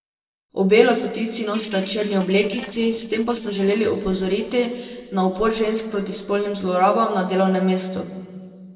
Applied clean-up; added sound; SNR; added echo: neural separator model SepFormer DNS4.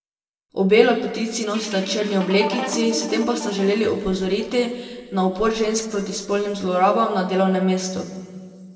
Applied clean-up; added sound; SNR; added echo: none; Guitar; 10 dB; reverberation time 1.5 s.